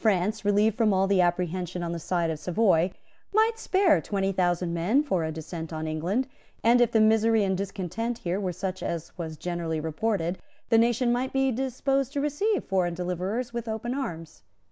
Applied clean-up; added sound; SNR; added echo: none; none; none; none.